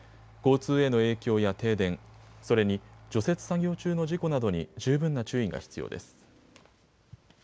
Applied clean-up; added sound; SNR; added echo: none; none; none; none.